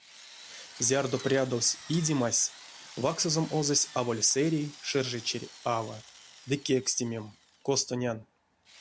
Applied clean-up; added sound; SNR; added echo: none; Drill; 19 dB; none.